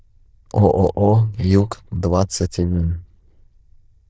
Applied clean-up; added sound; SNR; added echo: neural diffusion model UNIVERSE++.